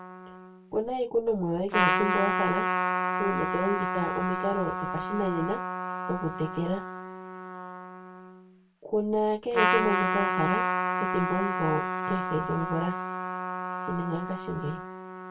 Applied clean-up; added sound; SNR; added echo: none; Trumpet; -1 dB; reverberation time 0.1 s.